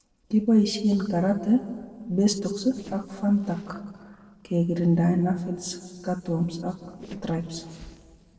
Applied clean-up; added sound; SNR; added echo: neural separator model SepFormer DNS4.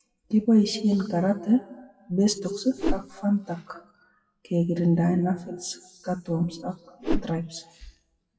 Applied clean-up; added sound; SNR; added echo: classical method WPE with log-MMSE.